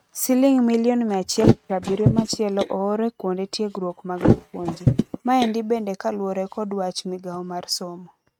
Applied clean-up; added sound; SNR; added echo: neural mask model RNNoise.